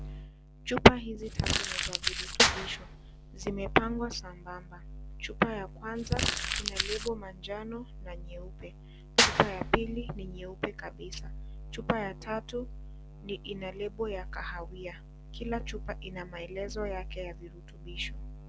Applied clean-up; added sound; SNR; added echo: none; Crumpling, crinkling + Clapping / Drum kit; -1 dB; none.